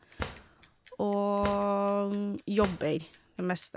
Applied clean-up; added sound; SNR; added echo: none; Drawer open or close + Bicycle; 14 dB; none.